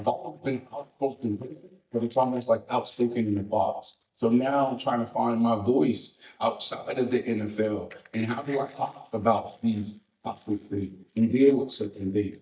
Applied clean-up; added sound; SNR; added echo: neural mask model DeepFilterNet 3.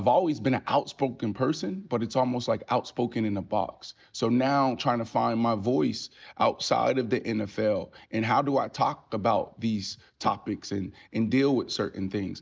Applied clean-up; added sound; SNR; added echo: none; none; none; none.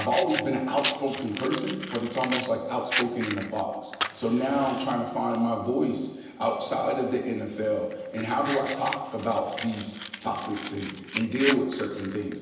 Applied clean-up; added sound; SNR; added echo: none; Fire; 7 dB; reverberation time 1.0 s.